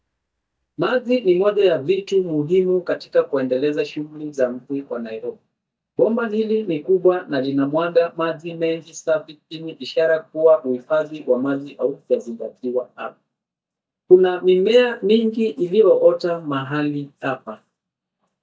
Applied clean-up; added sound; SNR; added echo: neural mask model DeepFilterNet 3.